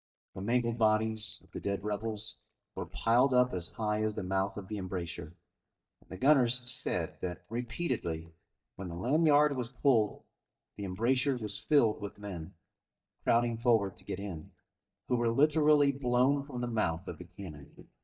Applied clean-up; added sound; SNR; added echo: neural mask model DeepFilterNet 3.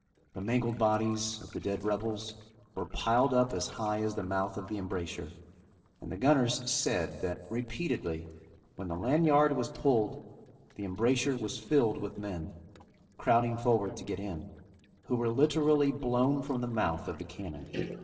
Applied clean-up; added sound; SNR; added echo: neural separator model SepFormer DNS4.